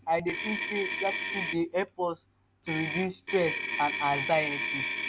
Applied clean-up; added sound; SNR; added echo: none; Motor vehicle (road); 3 dB; none.